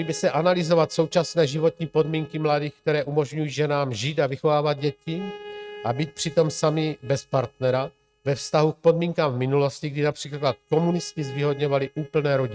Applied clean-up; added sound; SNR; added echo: neural mask model RNNoise.